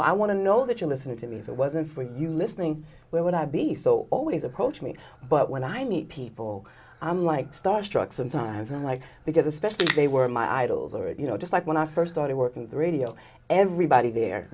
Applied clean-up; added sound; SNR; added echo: none; Crackle; 6 dB; none.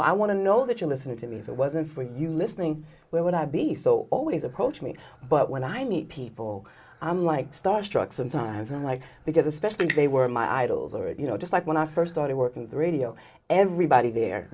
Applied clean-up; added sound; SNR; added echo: neural mask model Resemble Enhance denoiser.